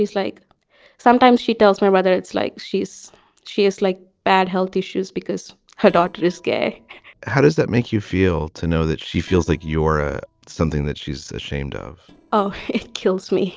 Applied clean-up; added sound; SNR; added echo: neural separator model SepFormer DNS4.